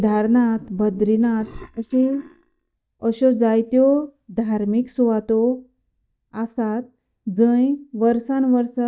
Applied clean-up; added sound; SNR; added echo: neural mask model DeepFilterNet 3.